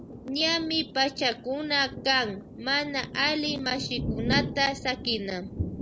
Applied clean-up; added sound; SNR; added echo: none; Thunder; 7 dB; none.